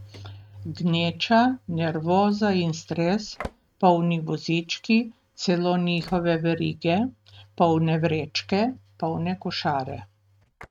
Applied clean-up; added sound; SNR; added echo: neural mask model RNNoise.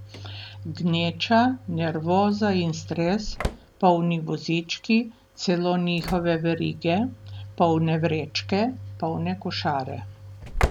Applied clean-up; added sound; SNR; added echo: none; Slam / Engine; 11 dB; none.